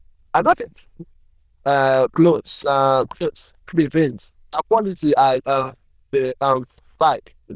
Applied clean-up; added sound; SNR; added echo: neural diffusion model UNIVERSE++.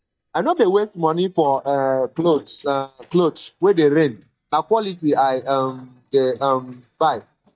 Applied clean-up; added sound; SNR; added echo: neural mask model DeepFilterNet 3.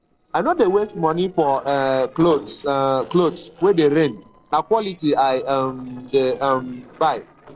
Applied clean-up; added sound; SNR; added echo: neural separator model SepFormer DNS4.